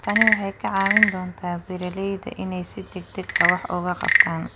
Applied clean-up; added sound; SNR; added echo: none; Wood / Percussion / Frog; -2 dB; none.